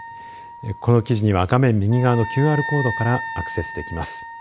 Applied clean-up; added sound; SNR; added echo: none; Wind instrument, woodwind instrument; 11 dB; none.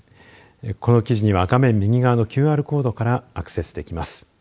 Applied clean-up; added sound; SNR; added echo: none; none; none; none.